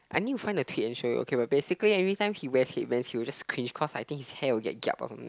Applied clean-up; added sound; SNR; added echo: none; none; none; none.